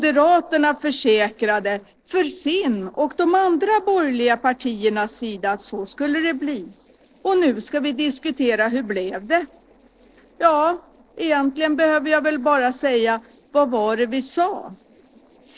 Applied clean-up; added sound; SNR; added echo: neural separator model SepFormer DNS4.